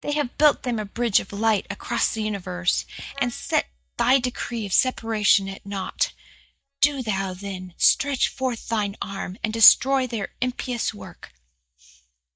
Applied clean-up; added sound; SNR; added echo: neural mask model DeepFilterNet 3.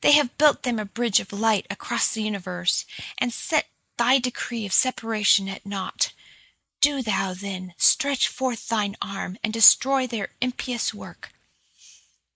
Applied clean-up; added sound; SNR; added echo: neural mask model Resemble Enhance denoiser.